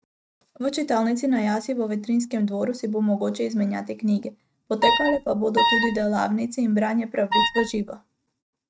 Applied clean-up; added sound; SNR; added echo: neural mask model RNNoise.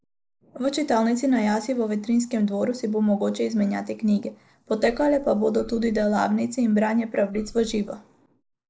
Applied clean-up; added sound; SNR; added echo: neural mask model Resemble Enhance denoiser.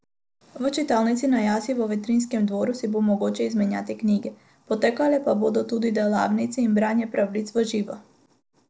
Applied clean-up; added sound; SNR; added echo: none; none; none; none.